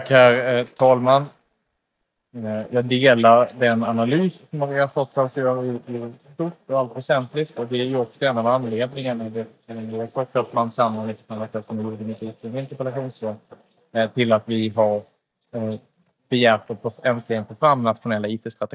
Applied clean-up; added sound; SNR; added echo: neural mask model DeepFilterNet 3.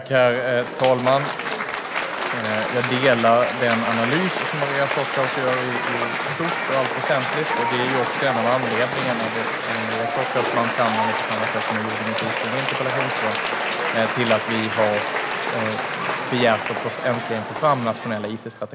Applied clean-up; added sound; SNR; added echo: none; Applause / Cheering; 1 dB; none.